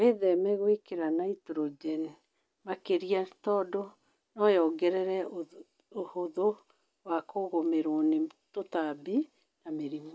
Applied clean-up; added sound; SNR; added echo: none; none; none; none.